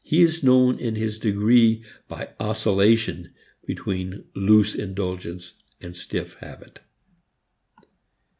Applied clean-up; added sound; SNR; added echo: none; none; none; none.